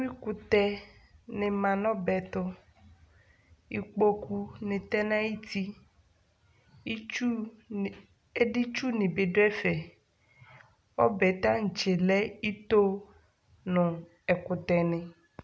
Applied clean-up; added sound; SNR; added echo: none; none; none; none.